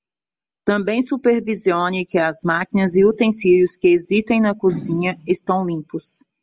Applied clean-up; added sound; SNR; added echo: none; none; none; none.